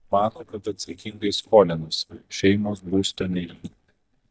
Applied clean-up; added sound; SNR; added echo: neural mask model DeepFilterNet 3.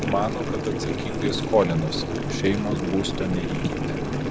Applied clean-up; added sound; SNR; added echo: none; Boiling; 0 dB; none.